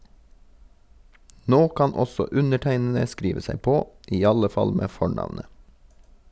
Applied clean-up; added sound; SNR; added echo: none; none; none; none.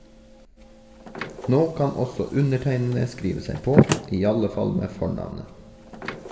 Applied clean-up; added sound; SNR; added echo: none; Slam; 4 dB; reverberation time 1.4 s.